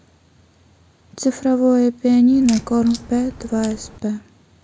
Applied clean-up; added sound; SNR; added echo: none; Crack; 16 dB; none.